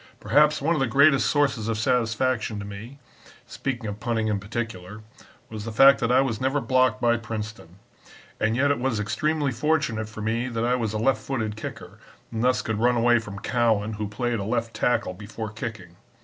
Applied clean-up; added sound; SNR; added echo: none; none; none; none.